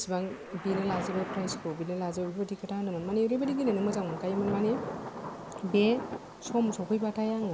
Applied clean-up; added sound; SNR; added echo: none; Thunder / Rain; 9 dB; none.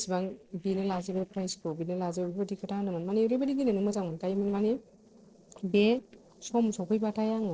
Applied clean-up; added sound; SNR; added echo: neural separator model SepFormer DNS4.